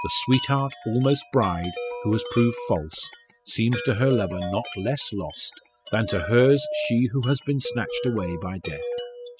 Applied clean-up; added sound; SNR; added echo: classical method spectral subtraction.